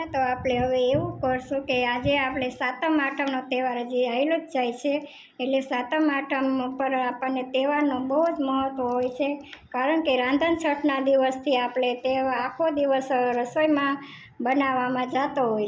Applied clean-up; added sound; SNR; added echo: none; none; none; none.